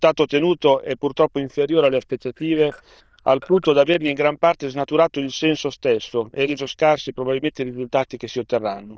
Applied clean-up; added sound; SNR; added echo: neural diffusion model UNIVERSE++.